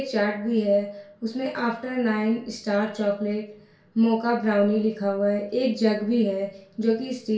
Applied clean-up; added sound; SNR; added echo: none; none; none; reverberation time 0.2 s.